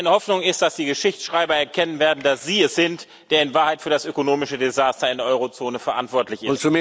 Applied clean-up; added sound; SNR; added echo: none; none; none; none.